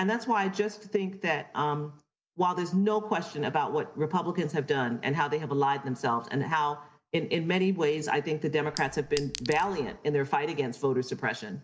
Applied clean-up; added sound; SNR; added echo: none; Chink, clink; 13 dB; none.